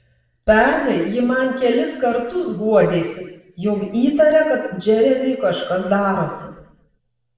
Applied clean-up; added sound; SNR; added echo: none; none; none; reverberation time 0.9 s.